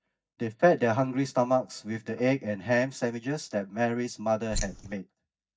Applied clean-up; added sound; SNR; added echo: neural mask model DeepFilterNet 3.